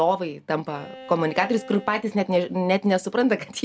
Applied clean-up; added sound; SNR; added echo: none; Bowed string instrument; 20 dB; none.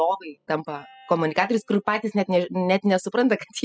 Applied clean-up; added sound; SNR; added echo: classical method spectral subtraction.